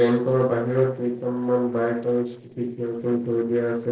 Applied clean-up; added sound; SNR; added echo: neural separator model SepFormer DNS4.